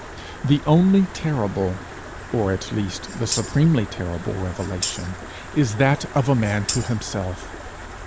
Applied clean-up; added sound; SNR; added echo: none; Tambourine + Stream; 11 dB; none.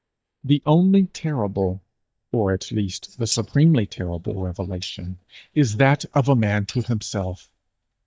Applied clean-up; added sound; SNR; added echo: neural mask model DeepFilterNet 3.